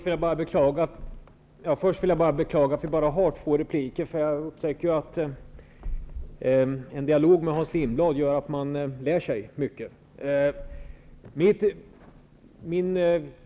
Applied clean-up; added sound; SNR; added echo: none; none; none; none.